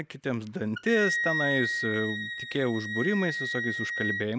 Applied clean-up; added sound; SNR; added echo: none; Wind instrument, woodwind instrument; 3 dB; none.